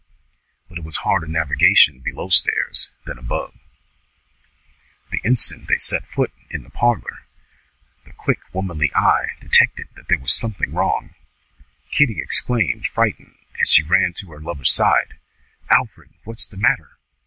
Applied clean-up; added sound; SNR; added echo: none; none; none; none.